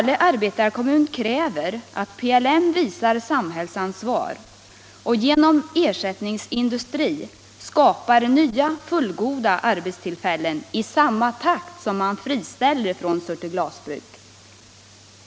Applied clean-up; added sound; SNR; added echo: none; none; none; none.